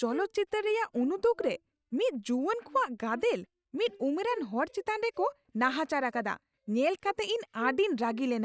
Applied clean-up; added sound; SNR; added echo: neural mask model DeepFilterNet 3.